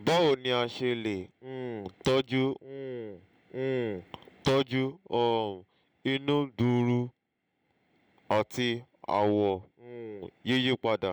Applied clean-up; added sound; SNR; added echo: none; none; none; none.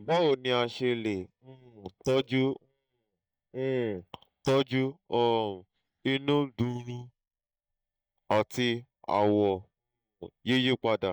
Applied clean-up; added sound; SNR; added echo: neural mask model DeepFilterNet 3.